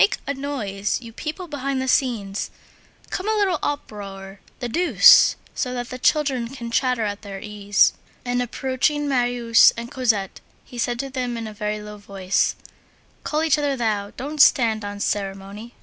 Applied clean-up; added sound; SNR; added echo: none; none; none; none.